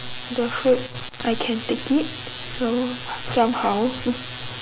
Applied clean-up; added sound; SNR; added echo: none; none; none; none.